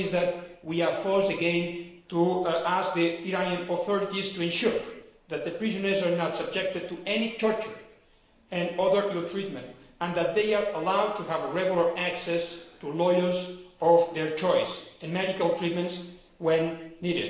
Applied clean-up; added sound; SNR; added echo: none; none; none; reverberation time 0.9 s.